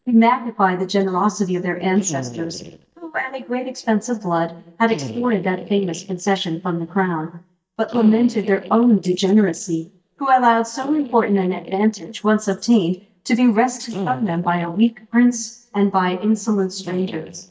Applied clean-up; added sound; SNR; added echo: neural mask model DeepFilterNet 3.